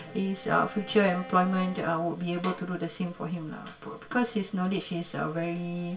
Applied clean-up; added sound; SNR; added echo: none; Bowed string instrument; 20 dB; reverberation time 0.2 s.